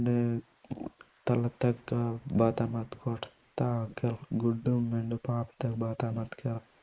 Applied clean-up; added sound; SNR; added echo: neural mask model Resemble Enhance denoiser.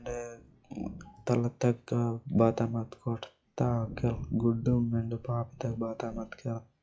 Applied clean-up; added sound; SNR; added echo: classical method log-MMSE.